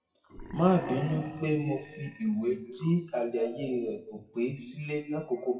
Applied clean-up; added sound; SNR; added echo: classical method WPE with log-MMSE.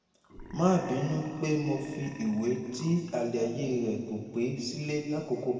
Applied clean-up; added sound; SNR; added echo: none; Burping, eructation; 17 dB; reverberation time 2.2 s.